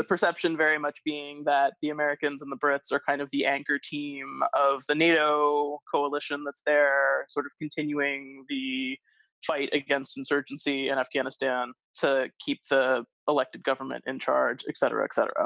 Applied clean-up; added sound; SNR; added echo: none; none; none; none.